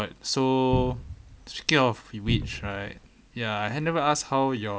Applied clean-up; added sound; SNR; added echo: none; Cupboard open or close; 5 dB; none.